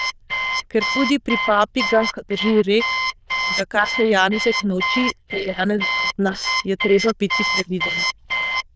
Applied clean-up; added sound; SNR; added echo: neural diffusion model UNIVERSE++.